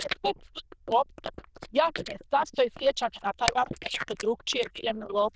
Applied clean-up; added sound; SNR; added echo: neural diffusion model UNIVERSE++.